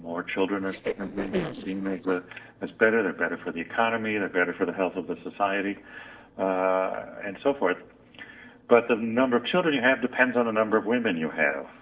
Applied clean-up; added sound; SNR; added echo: neural separator model SepFormer DNS4.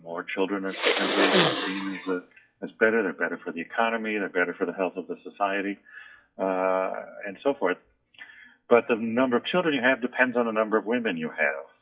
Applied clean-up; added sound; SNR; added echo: classical method WPE with log-MMSE.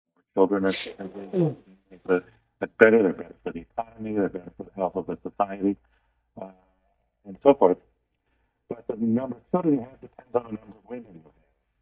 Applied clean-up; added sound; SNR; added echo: neural mask model DeepFilterNet 3.